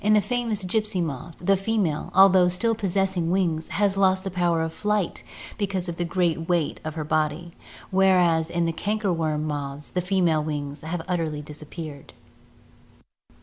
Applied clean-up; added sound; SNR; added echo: none; none; none; none.